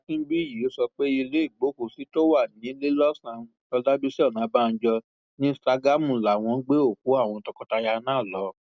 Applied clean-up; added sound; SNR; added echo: none; none; none; none.